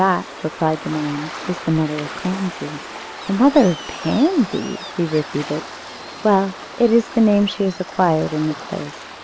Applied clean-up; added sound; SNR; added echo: none; Waves, surf; 13 dB; none.